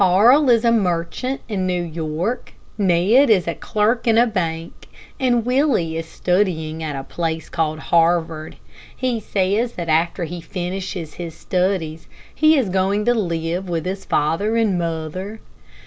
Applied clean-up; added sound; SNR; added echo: none; none; none; none.